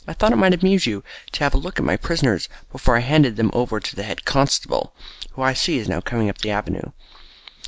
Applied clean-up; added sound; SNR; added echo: none; none; none; none.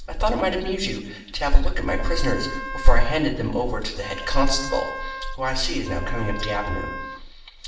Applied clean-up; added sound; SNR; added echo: none; Wind instrument, woodwind instrument; 14 dB; reverberation time 0.8 s.